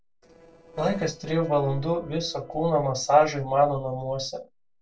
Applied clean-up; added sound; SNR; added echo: neural separator model SepFormer DNS4.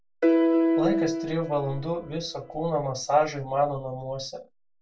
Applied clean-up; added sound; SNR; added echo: none; Piano; -2 dB; reverberation time 0.2 s.